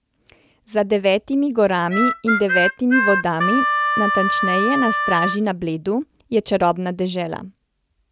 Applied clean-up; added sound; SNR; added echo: none; Harmonica; -1 dB; none.